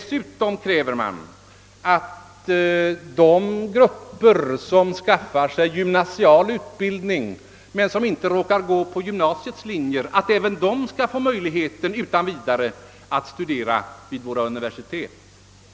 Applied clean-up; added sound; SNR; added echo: none; none; none; none.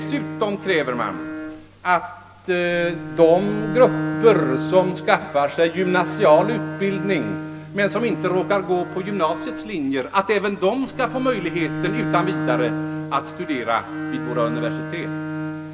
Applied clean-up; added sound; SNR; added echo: none; Bowed string instrument; 7 dB; reverberation time 0.9 s.